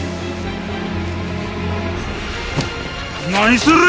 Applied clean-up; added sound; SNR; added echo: none; none; none; none.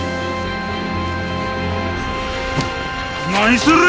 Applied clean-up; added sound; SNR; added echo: none; Organ; 6 dB; none.